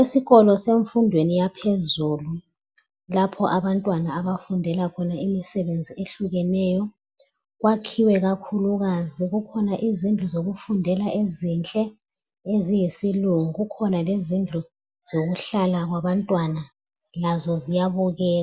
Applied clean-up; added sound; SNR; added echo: none; none; none; none.